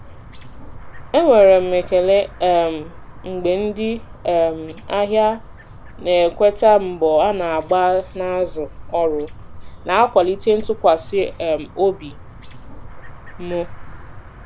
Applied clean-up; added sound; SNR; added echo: none; Chirp, tweet; 15 dB; none.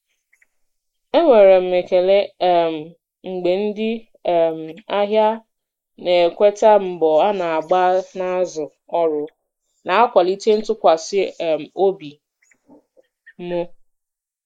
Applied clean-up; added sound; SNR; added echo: neural mask model Resemble Enhance denoiser.